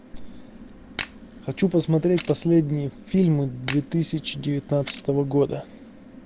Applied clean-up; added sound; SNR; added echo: none; Camera; 11 dB; none.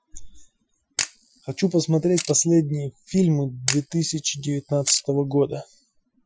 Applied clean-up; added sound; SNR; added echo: classical method Wiener filter.